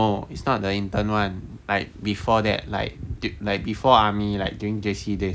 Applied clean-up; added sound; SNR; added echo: none; none; none; none.